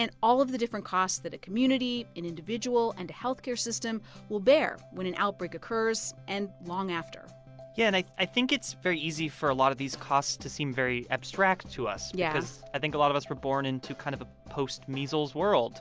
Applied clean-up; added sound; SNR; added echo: none; none; none; none.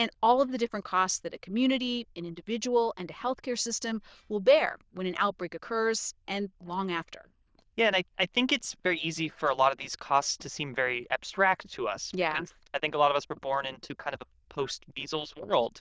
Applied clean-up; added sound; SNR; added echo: neural diffusion model UNIVERSE++.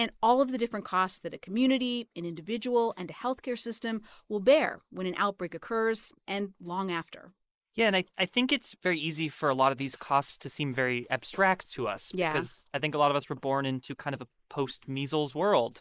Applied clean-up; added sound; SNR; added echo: neural mask model Resemble Enhance denoiser.